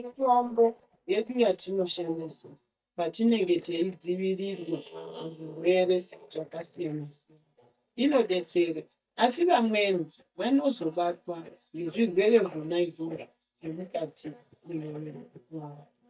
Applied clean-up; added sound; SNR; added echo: neural mask model DeepFilterNet 3.